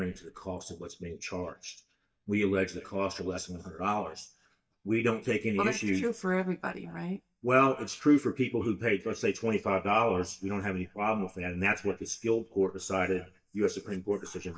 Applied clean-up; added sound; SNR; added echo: neural mask model DeepFilterNet 3.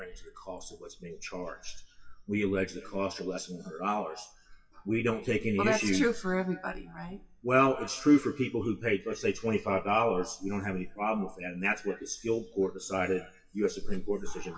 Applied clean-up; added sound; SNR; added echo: classical method WPE with log-MMSE.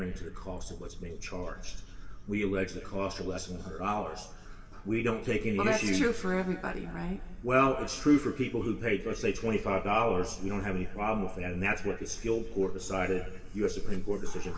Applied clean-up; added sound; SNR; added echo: none; Bark; 15 dB; reverberation time 2.0 s.